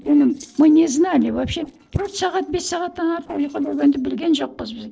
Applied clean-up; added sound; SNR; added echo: neural separator model SepFormer DNS4.